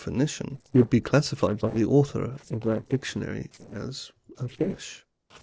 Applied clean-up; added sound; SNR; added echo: neural separator model SepFormer DNS4.